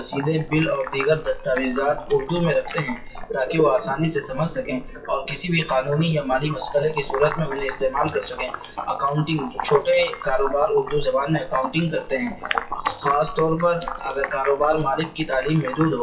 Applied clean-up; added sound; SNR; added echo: classical method WPE with log-MMSE.